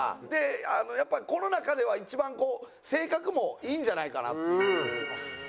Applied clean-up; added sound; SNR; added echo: none; none; none; none.